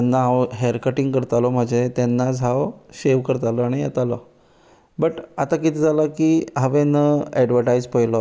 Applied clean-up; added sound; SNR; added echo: none; none; none; none.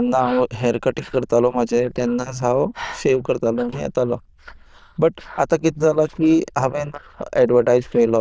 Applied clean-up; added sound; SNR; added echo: neural diffusion model UNIVERSE++.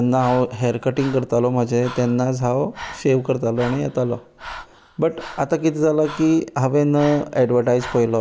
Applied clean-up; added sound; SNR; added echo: none; Breathing; 18 dB; none.